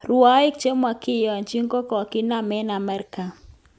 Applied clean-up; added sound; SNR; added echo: none; none; none; none.